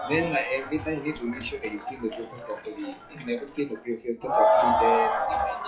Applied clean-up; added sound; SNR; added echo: classical method WPE with log-MMSE.